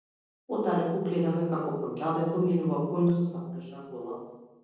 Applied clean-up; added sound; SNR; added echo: neural separator model SepFormer DNS4.